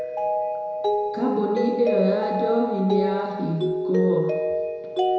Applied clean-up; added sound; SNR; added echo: none; Mallet percussion; -1 dB; reverberation time 1.0 s.